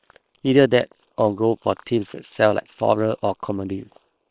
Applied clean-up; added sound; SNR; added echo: neural separator model SepFormer WHAM!.